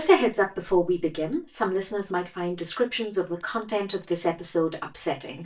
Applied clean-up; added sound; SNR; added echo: neural mask model DeepFilterNet 3.